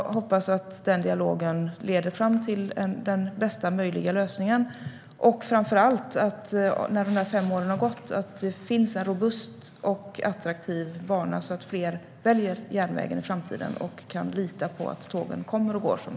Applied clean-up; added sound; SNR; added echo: none; none; none; none.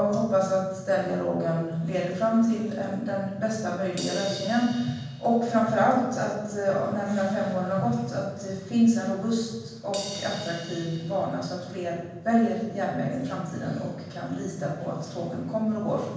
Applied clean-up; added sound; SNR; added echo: none; Crash cymbal; 16 dB; reverberation time 1.2 s.